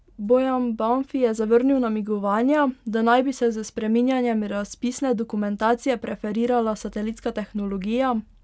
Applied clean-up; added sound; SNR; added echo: none; none; none; none.